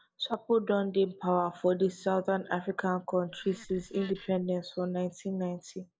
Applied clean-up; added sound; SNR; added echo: neural mask model Resemble Enhance denoiser.